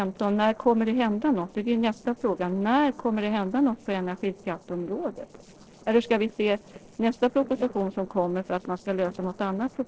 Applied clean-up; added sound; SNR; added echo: neural separator model SepFormer DNS4.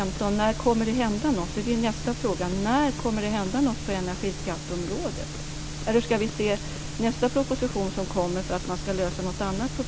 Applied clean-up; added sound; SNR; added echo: none; none; none; none.